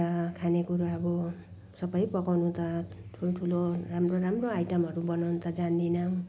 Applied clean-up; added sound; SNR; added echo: none; none; none; none.